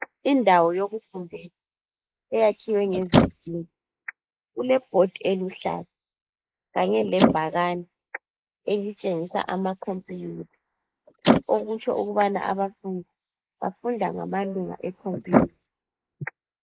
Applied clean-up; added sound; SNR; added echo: neural mask model Resemble Enhance denoiser.